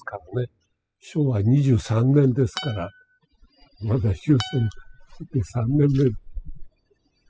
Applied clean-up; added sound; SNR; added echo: classical method spectral subtraction.